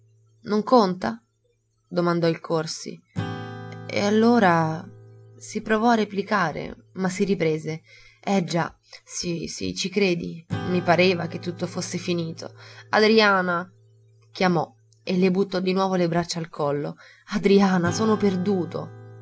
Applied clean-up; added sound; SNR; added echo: none; Acoustic guitar / Strum; 17 dB; none.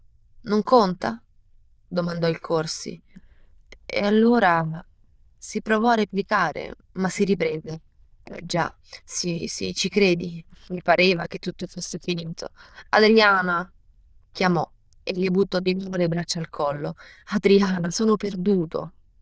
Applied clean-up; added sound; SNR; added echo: neural diffusion model UNIVERSE++.